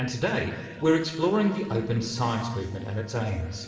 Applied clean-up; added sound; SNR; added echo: neural separator model SepFormer DNS4.